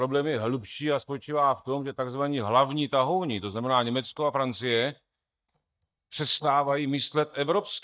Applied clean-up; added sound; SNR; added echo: neural mask model DeepFilterNet 3.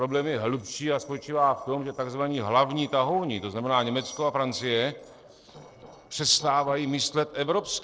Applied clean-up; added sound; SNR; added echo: neural separator model SepFormer DNS4.